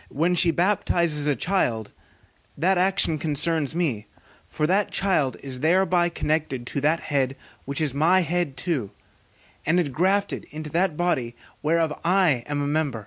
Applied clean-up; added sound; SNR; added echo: none; none; none; none.